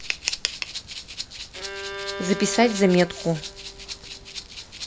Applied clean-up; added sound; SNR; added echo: none; Bowed string instrument + Rattle (instrument); 9 dB; none.